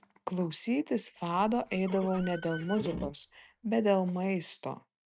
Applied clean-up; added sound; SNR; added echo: neural mask model RNNoise.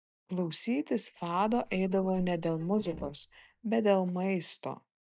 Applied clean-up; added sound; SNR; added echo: neural mask model DeepFilterNet 3.